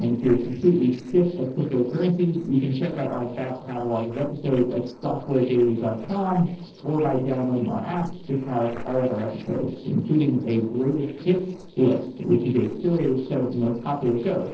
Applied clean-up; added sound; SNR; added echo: neural separator model SepFormer DNS4.